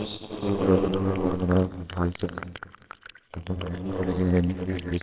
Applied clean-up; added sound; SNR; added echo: neural separator model SepFormer WHAMR!.